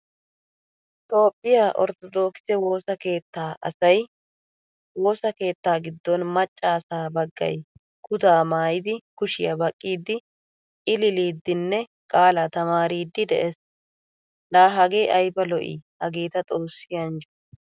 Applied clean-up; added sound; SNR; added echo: none; none; none; none.